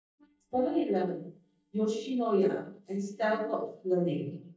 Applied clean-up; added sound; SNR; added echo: neural mask model DeepFilterNet 3.